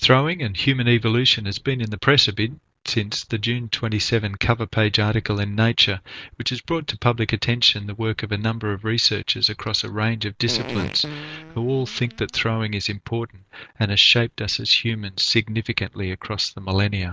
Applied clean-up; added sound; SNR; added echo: none; Fart; 11 dB; none.